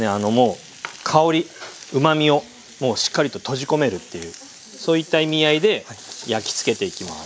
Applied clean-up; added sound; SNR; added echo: none; none; none; none.